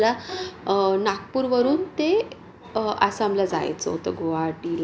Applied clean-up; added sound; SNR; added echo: none; Bowed string instrument; 15 dB; none.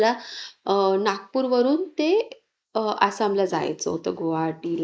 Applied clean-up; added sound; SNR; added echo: neural mask model Resemble Enhance denoiser.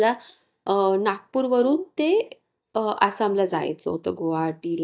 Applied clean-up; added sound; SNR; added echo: neural mask model DeepFilterNet 3.